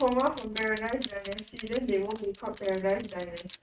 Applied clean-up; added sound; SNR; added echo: neural mask model RNNoise.